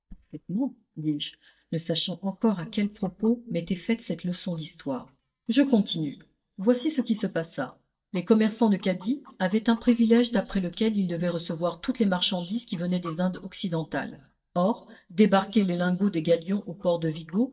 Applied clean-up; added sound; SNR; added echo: neural mask model DeepFilterNet 3.